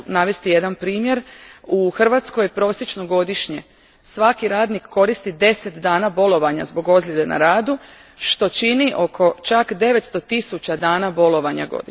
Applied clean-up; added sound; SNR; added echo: none; none; none; none.